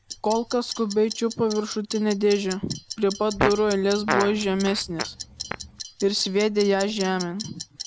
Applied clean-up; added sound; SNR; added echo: none; Clock + Fart; 9 dB; none.